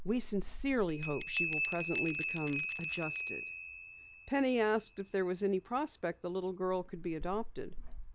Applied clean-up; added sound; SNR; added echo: none; Bell; -3 dB; none.